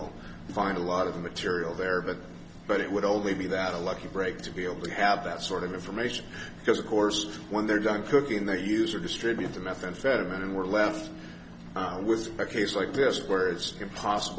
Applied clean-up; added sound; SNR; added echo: none; none; none; none.